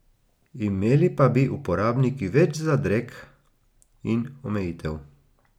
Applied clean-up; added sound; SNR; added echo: none; none; none; none.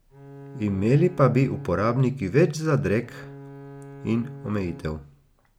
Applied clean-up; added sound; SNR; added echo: none; Bowed string instrument; 18 dB; none.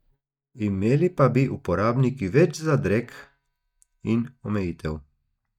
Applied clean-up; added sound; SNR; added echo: neural mask model DeepFilterNet 3.